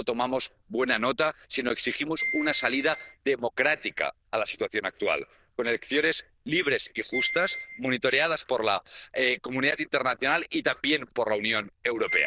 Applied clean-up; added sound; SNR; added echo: neural diffusion model UNIVERSE++.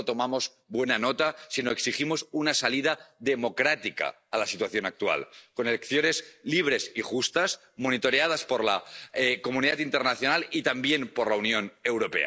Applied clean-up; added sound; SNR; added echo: neural mask model DeepFilterNet 3.